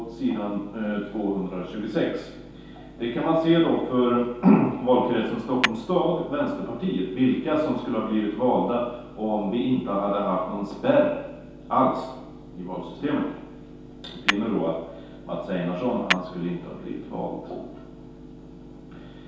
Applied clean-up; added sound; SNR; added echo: none; Tap / Hammer; 8 dB; reverberation time 0.8 s.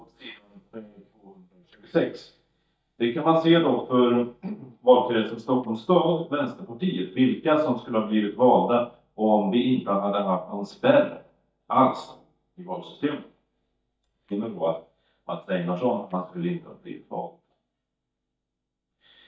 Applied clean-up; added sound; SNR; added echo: neural mask model DeepFilterNet 3.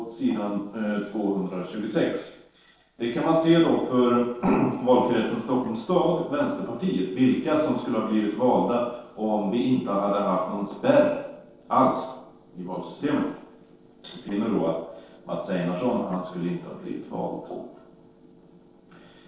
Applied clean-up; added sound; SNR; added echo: neural separator model SepFormer DNS4.